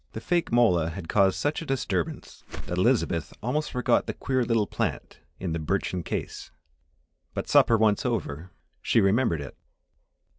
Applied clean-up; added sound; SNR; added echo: none; Whoosh, swoosh, swish; 6 dB; none.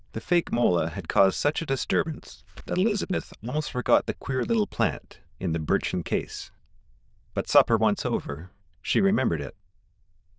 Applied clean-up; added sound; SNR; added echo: neural diffusion model UNIVERSE++.